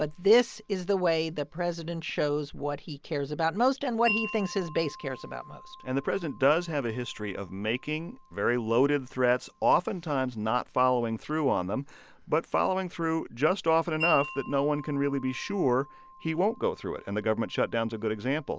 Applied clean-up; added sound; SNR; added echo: none; Wind chime; 16 dB; none.